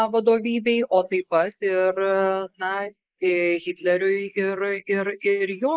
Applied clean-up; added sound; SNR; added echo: neural mask model Resemble Enhance denoiser.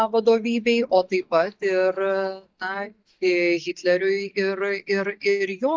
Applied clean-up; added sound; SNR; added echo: neural mask model DeepFilterNet 3.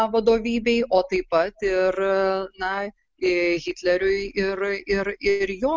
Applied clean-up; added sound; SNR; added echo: none; none; none; none.